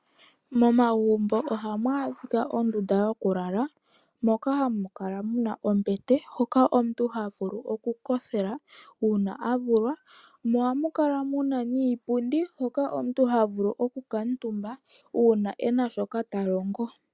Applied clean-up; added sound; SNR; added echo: none; none; none; none.